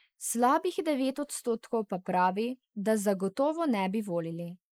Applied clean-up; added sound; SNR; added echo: neural mask model Resemble Enhance denoiser.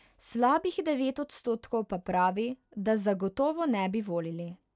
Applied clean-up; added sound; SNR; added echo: none; none; none; none.